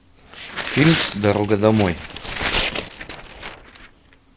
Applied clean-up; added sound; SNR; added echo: none; Tearing; 5 dB; none.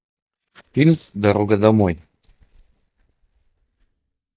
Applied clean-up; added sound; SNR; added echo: neural mask model DeepFilterNet 3.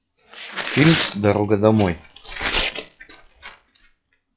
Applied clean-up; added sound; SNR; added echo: classical method log-MMSE.